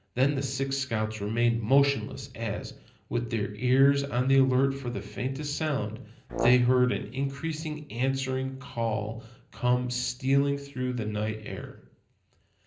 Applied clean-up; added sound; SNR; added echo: none; Brass instrument; 6 dB; reverberation time 0.5 s.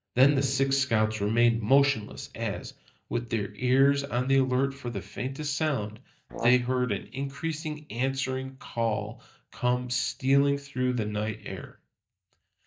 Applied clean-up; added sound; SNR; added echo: neural mask model DeepFilterNet 3.